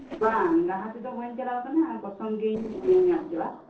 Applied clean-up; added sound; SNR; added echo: neural separator model SepFormer DNS4.